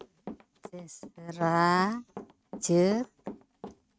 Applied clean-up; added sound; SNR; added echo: neural mask model RNNoise.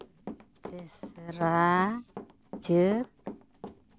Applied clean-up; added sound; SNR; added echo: none; Run; 15 dB; none.